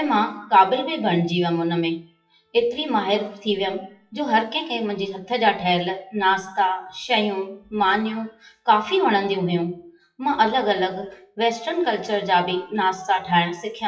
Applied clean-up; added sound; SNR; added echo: classical method WPE with log-MMSE.